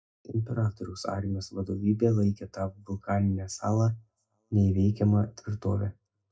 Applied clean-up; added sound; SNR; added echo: none; none; none; reverberation time 0.2 s.